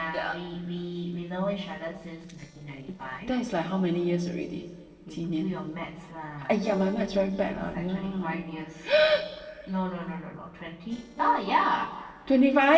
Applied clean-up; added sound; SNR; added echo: neural separator model SepFormer DNS4.